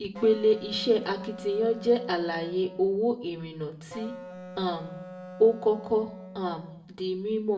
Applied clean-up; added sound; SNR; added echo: none; Wind instrument, woodwind instrument; 16 dB; reverberation time 0.5 s.